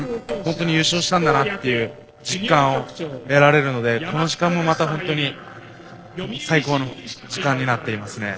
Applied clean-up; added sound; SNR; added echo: neural separator model SepFormer DNS4.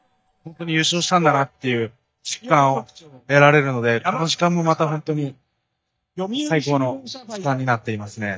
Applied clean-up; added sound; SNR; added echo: neural mask model DeepFilterNet 3.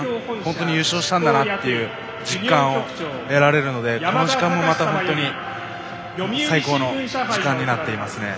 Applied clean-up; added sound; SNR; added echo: none; none; none; none.